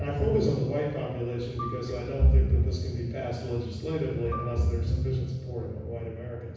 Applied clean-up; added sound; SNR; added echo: none; Marimba, xylophone; 18 dB; reverberation time 1.1 s.